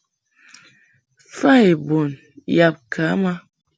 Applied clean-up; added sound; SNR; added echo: none; none; none; none.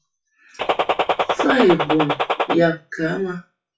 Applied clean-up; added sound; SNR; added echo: classical method WPE with log-MMSE.